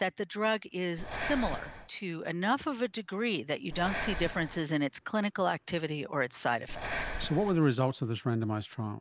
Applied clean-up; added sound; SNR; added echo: none; Breathing; 8 dB; none.